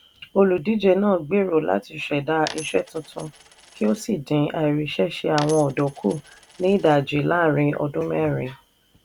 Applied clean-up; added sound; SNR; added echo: none; Coin (dropping); 18 dB; none.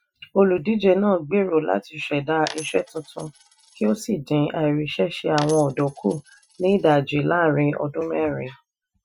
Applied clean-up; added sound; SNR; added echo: classical method Wiener filter.